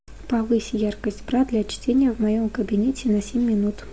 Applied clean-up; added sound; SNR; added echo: none; none; none; none.